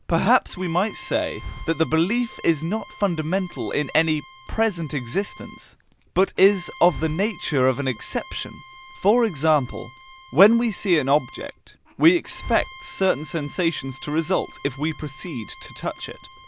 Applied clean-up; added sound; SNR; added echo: none; Bowed string instrument + Hiss; 18 dB; none.